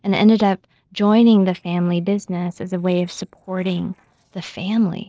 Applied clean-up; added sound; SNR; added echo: neural separator model SepFormer DNS4.